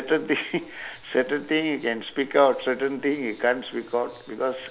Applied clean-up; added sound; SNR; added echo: none; none; none; none.